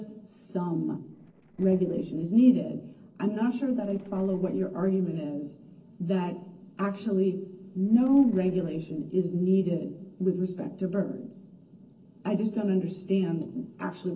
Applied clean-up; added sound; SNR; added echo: neural separator model SepFormer DNS4.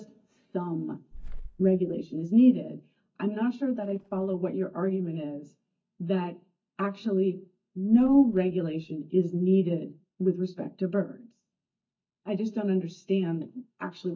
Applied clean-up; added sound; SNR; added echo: neural mask model DeepFilterNet 3.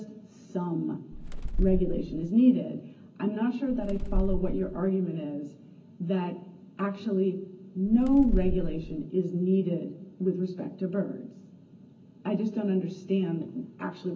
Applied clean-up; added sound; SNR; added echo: none; Bird; 0 dB; reverberation time 0.4 s.